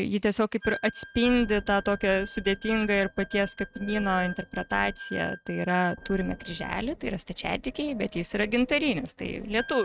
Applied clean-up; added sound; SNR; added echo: neural mask model RNNoise.